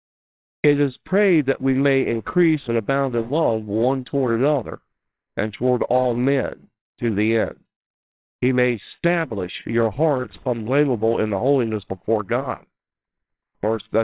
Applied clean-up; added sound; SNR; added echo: neural separator model SepFormer WHAMR!.